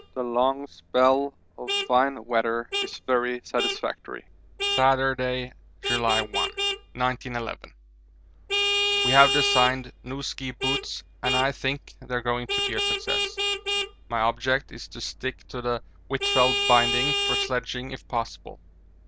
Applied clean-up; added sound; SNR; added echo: none; Vehicle horn, car horn, honking; 3 dB; none.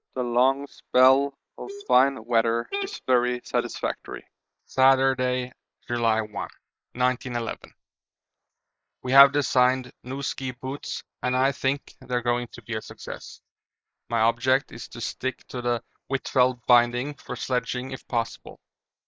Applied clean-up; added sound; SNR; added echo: neural mask model Resemble Enhance denoiser.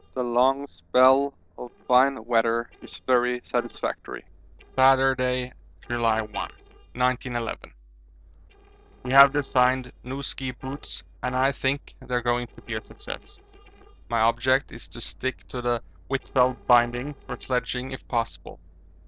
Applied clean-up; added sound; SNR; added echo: neural separator model SepFormer DNS4.